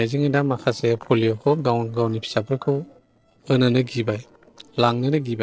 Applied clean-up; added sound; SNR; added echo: neural separator model SepFormer DNS4.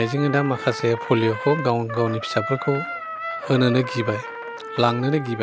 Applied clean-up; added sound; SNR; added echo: none; Trumpet; 9 dB; none.